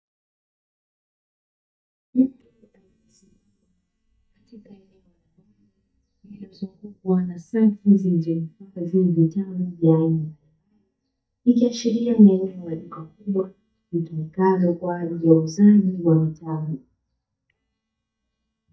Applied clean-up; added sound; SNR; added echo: neural mask model DeepFilterNet 3.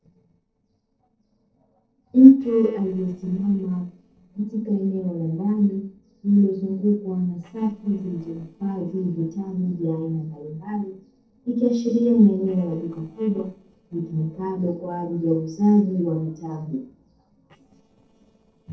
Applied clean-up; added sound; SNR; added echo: neural separator model SepFormer DNS4.